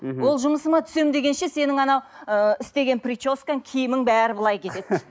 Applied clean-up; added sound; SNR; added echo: none; none; none; none.